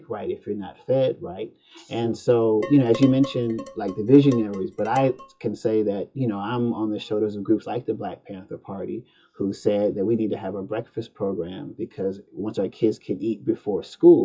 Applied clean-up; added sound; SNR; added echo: classical method WPE with log-MMSE.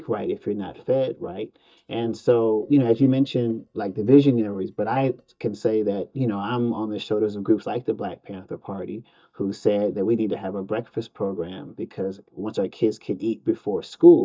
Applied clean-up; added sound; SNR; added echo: neural mask model DeepFilterNet 3.